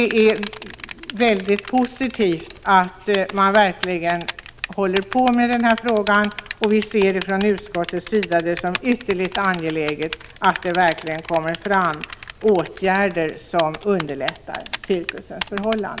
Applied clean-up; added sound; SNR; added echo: none; Typing; 14 dB; none.